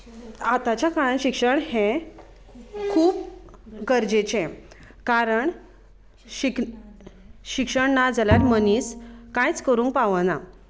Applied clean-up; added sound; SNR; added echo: none; Bowed string instrument; 5 dB; none.